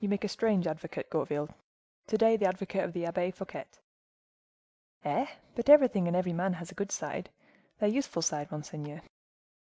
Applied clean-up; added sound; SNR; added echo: none; none; none; none.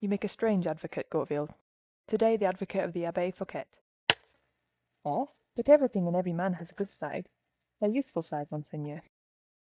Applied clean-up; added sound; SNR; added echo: neural mask model DeepFilterNet 3.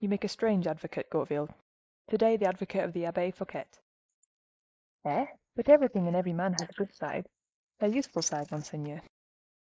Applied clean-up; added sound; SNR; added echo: neural mask model Resemble Enhance denoiser.